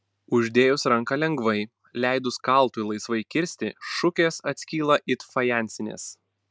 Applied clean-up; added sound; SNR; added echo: none; none; none; none.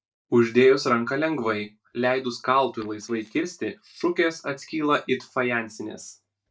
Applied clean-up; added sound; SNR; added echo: neural mask model DeepFilterNet 3.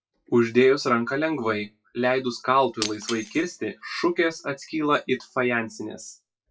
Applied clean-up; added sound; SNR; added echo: classical method WPE with log-MMSE.